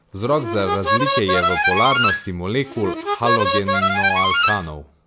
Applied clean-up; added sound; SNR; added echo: none; Harmonica; -3 dB; none.